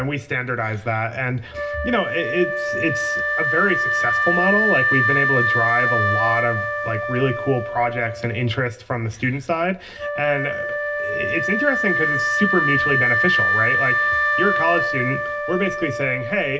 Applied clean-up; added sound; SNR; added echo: none; Wind instrument, woodwind instrument; -1 dB; reverberation time 0.4 s.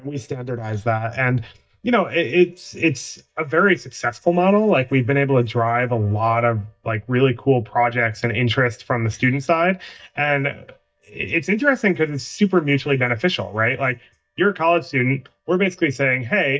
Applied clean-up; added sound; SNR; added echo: neural mask model DeepFilterNet 3.